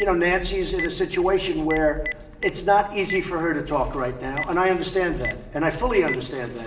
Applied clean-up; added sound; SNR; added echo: none; Telephone; 13 dB; reverberation time 1.3 s.